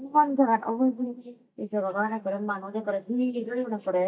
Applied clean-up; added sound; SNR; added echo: neural mask model DeepFilterNet 3.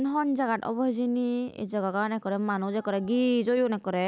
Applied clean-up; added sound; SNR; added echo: none; none; none; none.